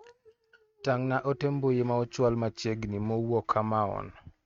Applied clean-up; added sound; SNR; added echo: neural mask model RNNoise.